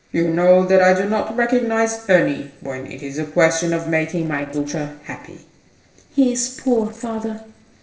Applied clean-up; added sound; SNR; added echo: neural separator model SepFormer DNS4.